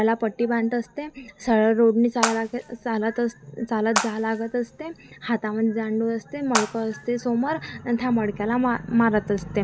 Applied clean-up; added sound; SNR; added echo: none; Water / Splash, splatter; 8 dB; none.